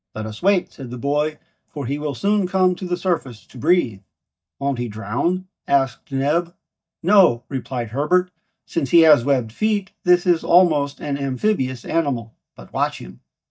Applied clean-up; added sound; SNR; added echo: neural mask model DeepFilterNet 3.